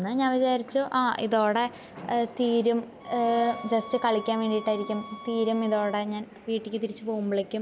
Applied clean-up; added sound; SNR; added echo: none; Bowed string instrument; 16 dB; none.